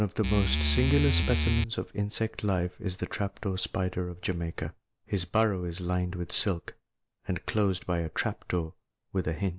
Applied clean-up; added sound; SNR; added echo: none; Musical instrument; -2 dB; none.